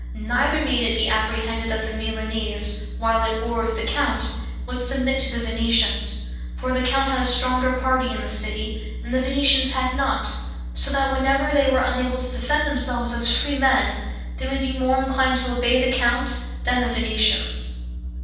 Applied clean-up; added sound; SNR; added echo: none; none; none; reverberation time 1.2 s.